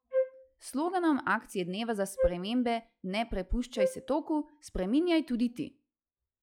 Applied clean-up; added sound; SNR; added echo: classical method log-MMSE.